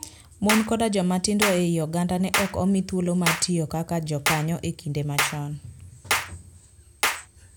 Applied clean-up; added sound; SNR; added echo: none; Clapping; 5 dB; none.